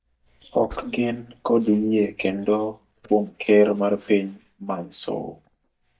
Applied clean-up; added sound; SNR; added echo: neural mask model DeepFilterNet 3.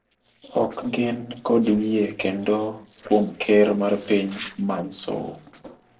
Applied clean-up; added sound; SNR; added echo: neural separator model SepFormer DNS4.